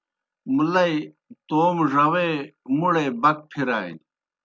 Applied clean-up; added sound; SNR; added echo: none; none; none; none.